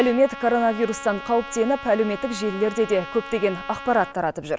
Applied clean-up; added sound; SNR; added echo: none; Trumpet; 14 dB; none.